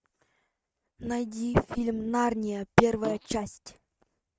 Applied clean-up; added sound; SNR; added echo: neural mask model RNNoise.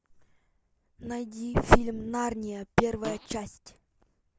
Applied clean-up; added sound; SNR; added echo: none; Fart; 13 dB; none.